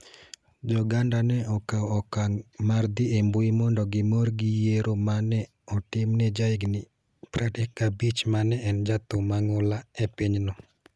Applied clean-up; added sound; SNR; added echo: none; none; none; none.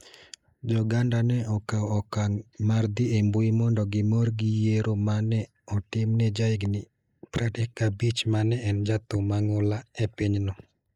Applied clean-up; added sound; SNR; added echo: neural mask model Resemble Enhance denoiser.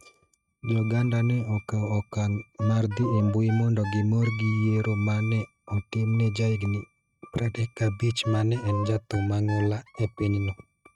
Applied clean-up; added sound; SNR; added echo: neural mask model RNNoise.